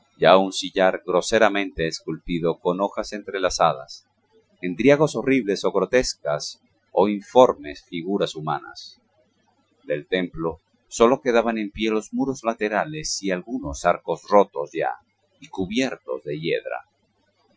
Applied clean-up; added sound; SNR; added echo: classical method Wiener filter.